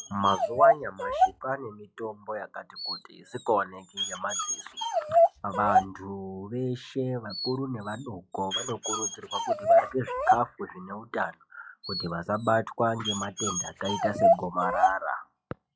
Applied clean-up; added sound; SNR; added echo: classical method log-MMSE.